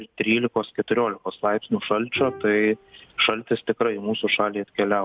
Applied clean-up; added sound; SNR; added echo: none; Bowed string instrument; 18 dB; none.